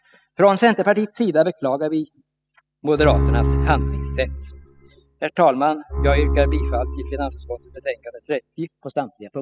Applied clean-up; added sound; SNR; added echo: classical method spectral subtraction.